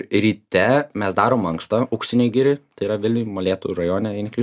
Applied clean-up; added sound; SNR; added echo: none; none; none; none.